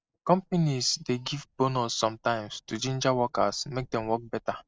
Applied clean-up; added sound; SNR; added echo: neural mask model RNNoise.